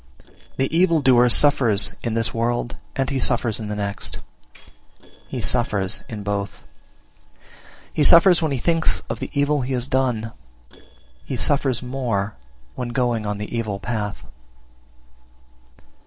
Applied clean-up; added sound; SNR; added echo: neural separator model SepFormer DNS4.